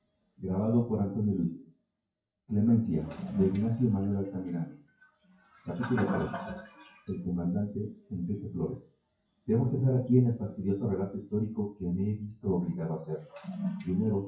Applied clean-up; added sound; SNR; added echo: classical method WPE with log-MMSE.